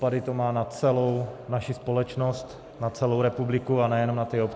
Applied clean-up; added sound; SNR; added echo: none; none; none; none.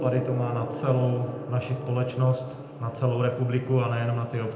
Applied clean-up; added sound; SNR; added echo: none; Gong; 11 dB; reverberation time 0.7 s.